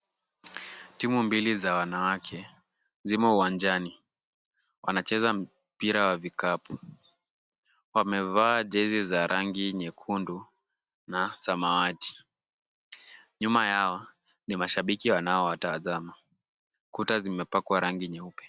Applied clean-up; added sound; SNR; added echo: none; none; none; none.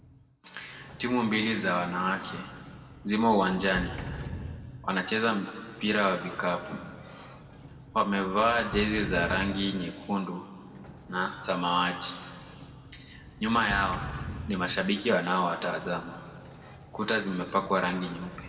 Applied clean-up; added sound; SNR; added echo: none; Sliding door; 13 dB; reverberation time 1.8 s.